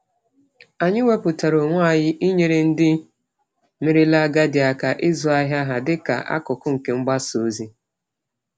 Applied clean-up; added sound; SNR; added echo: none; none; none; none.